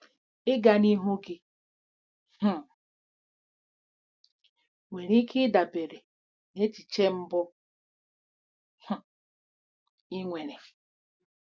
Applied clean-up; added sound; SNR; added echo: none; none; none; none.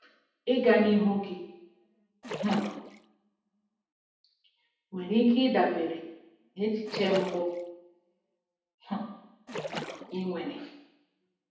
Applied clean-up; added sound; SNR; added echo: none; Splash, splatter; 9 dB; reverberation time 0.9 s.